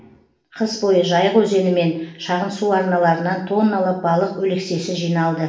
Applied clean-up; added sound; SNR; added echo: none; none; none; reverberation time 0.5 s.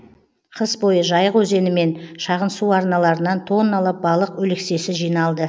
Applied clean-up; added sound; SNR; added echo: none; none; none; none.